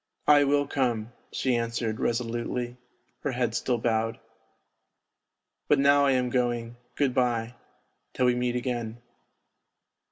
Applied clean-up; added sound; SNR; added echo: none; none; none; none.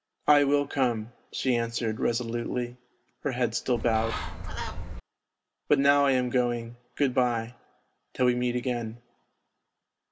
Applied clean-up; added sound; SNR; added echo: none; Bird; 4 dB; none.